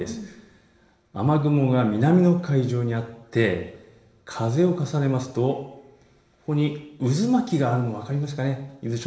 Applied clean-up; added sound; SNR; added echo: none; none; none; reverberation time 0.9 s.